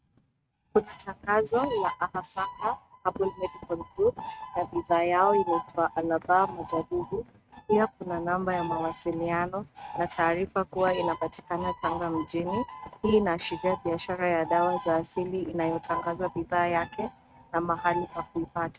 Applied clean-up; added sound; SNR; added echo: neural mask model RNNoise.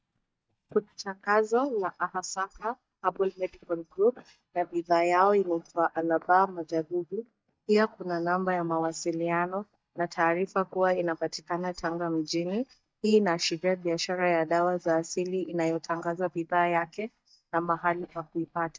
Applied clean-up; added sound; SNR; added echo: neural mask model DeepFilterNet 3.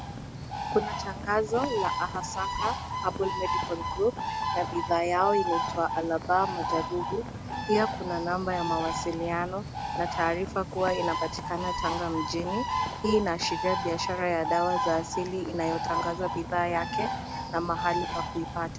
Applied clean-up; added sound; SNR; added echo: none; Bird; 3 dB; none.